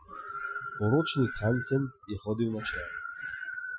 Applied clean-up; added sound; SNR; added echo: classical method Wiener filter.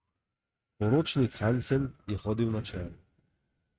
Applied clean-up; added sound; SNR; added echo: neural mask model RNNoise.